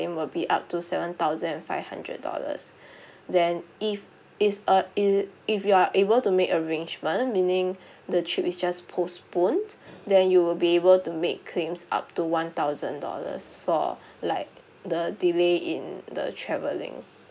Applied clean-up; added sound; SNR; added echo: none; none; none; none.